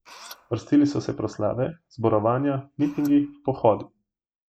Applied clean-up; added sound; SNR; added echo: neural mask model Resemble Enhance denoiser.